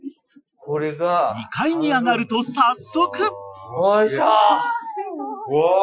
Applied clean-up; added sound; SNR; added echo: classical method Wiener filter.